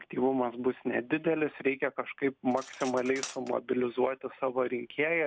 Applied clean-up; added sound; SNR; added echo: none; Cutlery, silverware; 18 dB; none.